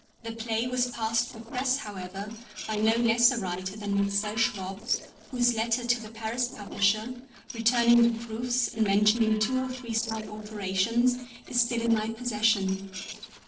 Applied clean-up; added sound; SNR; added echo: neural separator model SepFormer DNS4.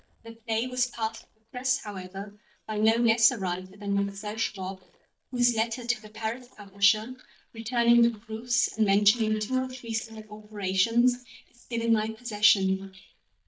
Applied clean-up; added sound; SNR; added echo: neural mask model DeepFilterNet 3.